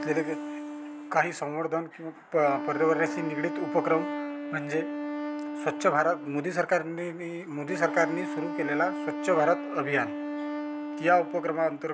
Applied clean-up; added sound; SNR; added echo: none; Wind instrument, woodwind instrument; 6 dB; none.